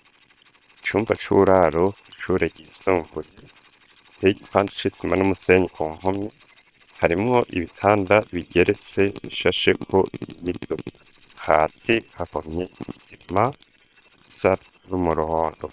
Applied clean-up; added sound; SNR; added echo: neural separator model SepFormer WHAM!.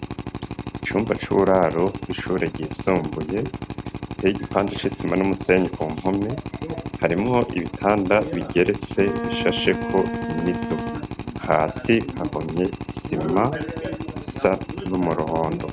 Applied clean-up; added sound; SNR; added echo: none; Drill + Bowed string instrument; 7 dB; none.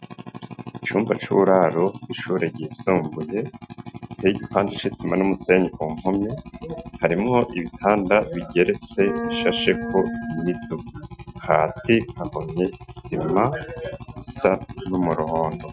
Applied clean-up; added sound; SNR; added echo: classical method Wiener filter.